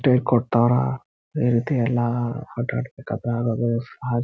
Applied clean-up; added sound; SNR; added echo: none; none; none; none.